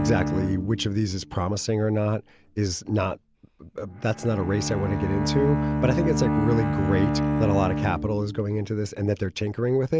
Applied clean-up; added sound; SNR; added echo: none; Bowed string instrument; 3 dB; none.